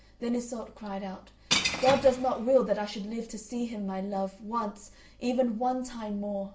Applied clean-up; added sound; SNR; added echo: none; Shatter / Crushing; 5 dB; reverberation time 0.4 s.